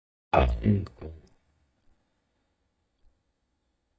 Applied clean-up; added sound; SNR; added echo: neural mask model DeepFilterNet 3.